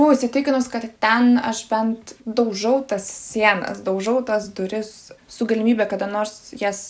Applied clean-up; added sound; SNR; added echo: none; none; none; none.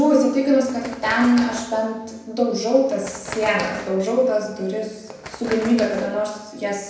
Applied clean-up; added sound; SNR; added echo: none; Bird; 16 dB; reverberation time 0.9 s.